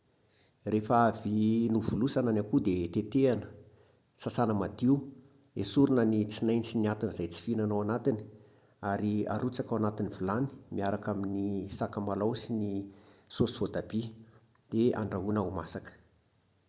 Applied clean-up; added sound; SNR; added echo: none; none; none; none.